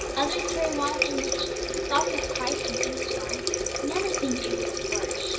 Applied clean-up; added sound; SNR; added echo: none; Water tap, faucet; -3 dB; reverberation time 0.7 s.